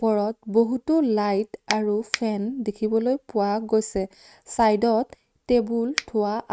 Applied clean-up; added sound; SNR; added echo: neural mask model RNNoise.